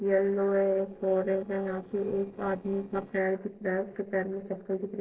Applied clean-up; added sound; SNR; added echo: neural separator model SepFormer DNS4.